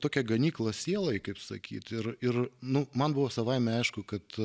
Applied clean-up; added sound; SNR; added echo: none; none; none; none.